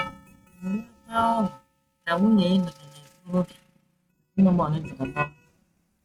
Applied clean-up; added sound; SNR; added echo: neural mask model RNNoise.